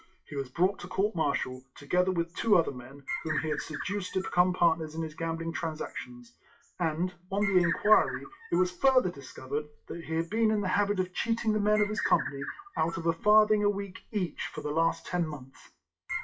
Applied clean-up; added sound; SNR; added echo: classical method WPE with log-MMSE.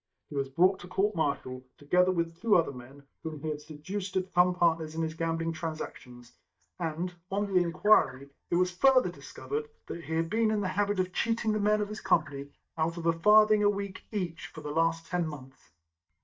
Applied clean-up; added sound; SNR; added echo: neural mask model DeepFilterNet 3.